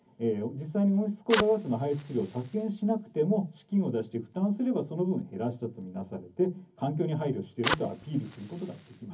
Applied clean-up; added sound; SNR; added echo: none; Fire; 10 dB; reverberation time 0.3 s.